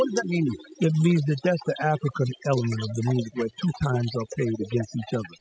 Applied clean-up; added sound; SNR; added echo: classical method spectral subtraction.